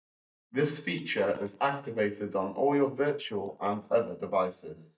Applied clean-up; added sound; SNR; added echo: neural mask model DeepFilterNet 3.